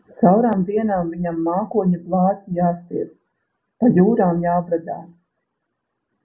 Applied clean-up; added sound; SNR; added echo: none; none; none; none.